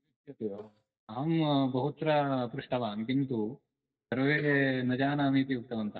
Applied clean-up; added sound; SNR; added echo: neural mask model DeepFilterNet 3.